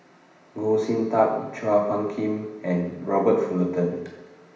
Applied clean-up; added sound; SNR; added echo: none; none; none; reverberation time 0.9 s.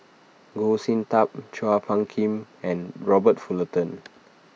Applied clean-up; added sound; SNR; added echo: none; none; none; none.